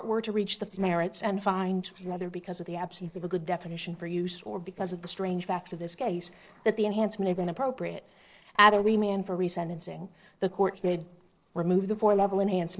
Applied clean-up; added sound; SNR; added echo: neural separator model SepFormer DNS4.